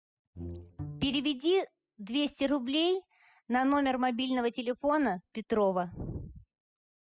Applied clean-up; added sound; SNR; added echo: classical method spectral subtraction.